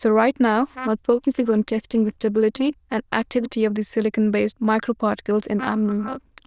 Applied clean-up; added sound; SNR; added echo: neural diffusion model UNIVERSE++.